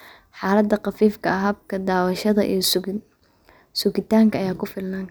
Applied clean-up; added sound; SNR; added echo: none; none; none; none.